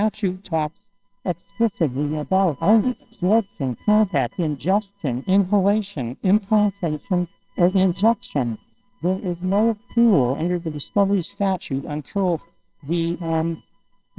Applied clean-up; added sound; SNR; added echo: neural separator model SepFormer WHAMR!.